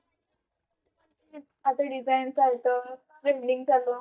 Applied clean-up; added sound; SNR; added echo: neural mask model DeepFilterNet 3.